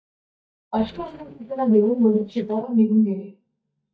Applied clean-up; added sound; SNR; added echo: neural mask model DeepFilterNet 3.